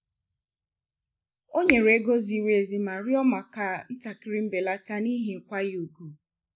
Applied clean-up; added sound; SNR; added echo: none; Finger snapping; 8 dB; none.